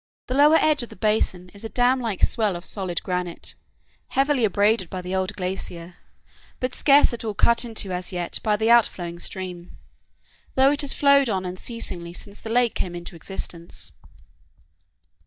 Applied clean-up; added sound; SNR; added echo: neural mask model DeepFilterNet 3.